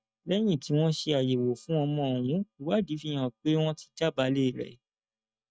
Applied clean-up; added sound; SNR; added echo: neural mask model DeepFilterNet 3.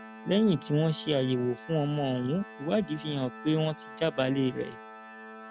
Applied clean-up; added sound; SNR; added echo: none; Organ; 16 dB; none.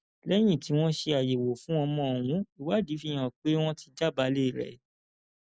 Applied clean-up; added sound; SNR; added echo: none; none; none; none.